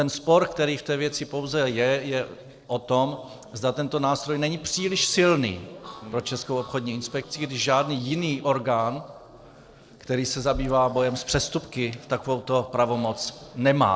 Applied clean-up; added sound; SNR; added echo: neural separator model SepFormer DNS4.